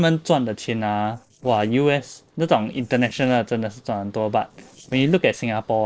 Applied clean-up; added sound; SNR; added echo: neural separator model SepFormer DNS4.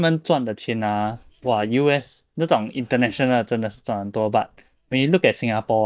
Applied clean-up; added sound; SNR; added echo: neural mask model DeepFilterNet 3.